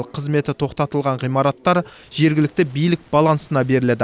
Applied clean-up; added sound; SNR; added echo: none; none; none; none.